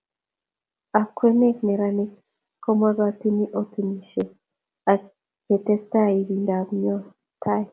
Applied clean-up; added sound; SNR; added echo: none; none; none; none.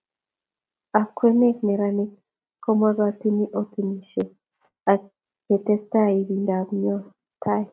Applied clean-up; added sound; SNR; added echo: neural mask model RNNoise.